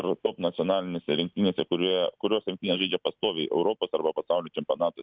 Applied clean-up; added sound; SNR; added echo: none; none; none; none.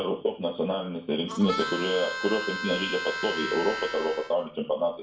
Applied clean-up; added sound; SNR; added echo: none; Harmonica; 6 dB; reverberation time 0.4 s.